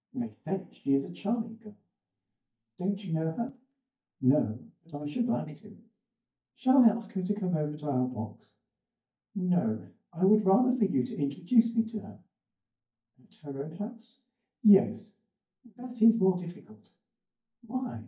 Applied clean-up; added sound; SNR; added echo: neural mask model DeepFilterNet 3.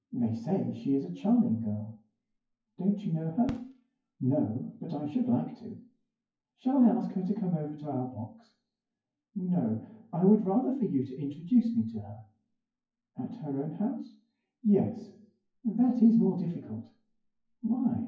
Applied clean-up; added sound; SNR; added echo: classical method WPE with log-MMSE.